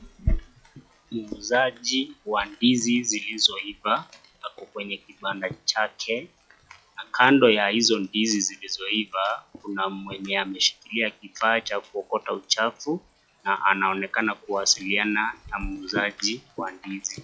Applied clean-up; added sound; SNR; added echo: classical method log-MMSE.